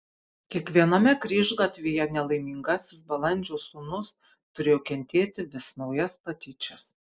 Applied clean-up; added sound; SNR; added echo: none; none; none; none.